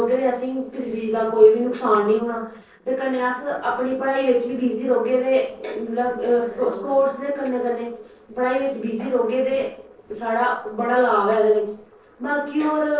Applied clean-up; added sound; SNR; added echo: neural separator model SepFormer DNS4.